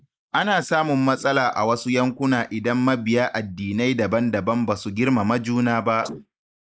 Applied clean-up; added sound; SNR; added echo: neural mask model Resemble Enhance denoiser.